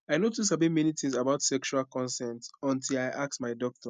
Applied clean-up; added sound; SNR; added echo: none; none; none; none.